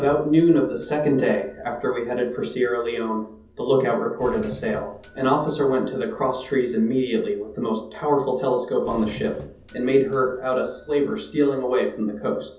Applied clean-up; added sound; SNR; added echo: none; Doorbell; 17 dB; reverberation time 0.7 s.